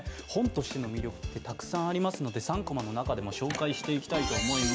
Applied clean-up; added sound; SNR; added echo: none; none; none; none.